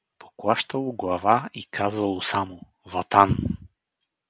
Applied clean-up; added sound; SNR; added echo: none; none; none; none.